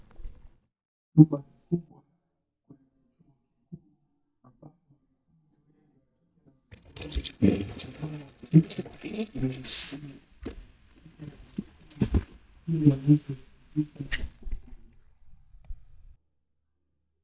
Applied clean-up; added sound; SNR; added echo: neural mask model DeepFilterNet 3.